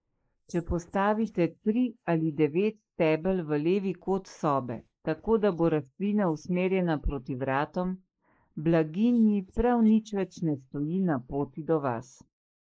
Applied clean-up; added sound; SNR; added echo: neural mask model Resemble Enhance denoiser.